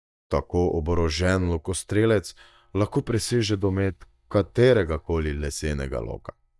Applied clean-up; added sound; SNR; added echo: neural mask model DeepFilterNet 3.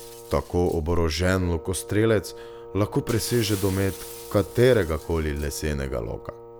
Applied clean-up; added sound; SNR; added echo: none; Shatter + Wind instrument, woodwind instrument; 16 dB; none.